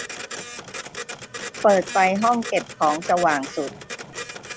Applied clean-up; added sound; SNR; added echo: none; Printer; 11 dB; none.